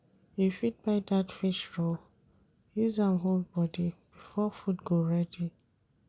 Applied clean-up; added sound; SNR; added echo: none; none; none; none.